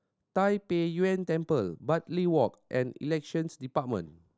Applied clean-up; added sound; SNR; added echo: none; none; none; none.